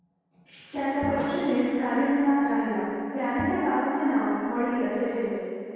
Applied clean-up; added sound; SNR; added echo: none; Bowed string instrument; 16 dB; reverberation time 2.2 s.